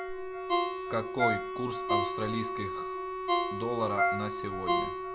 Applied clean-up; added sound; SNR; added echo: none; Ringtone + Wind instrument, woodwind instrument; -5 dB; none.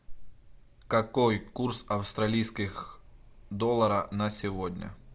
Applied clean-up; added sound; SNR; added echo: none; none; none; none.